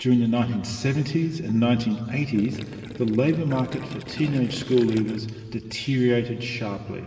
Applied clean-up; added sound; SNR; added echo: none; Gurgling; 15 dB; reverberation time 2.5 s.